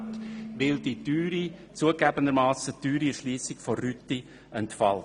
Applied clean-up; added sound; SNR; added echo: none; Keyboard (musical); 17 dB; none.